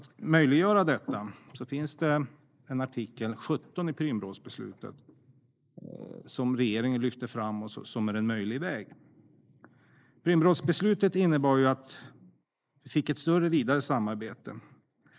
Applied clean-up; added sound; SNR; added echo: neural mask model Resemble Enhance denoiser.